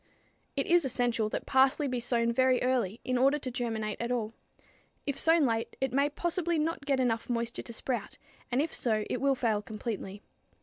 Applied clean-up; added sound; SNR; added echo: none; none; none; none.